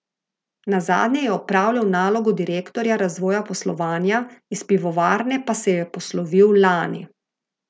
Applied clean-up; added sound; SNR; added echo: none; none; none; none.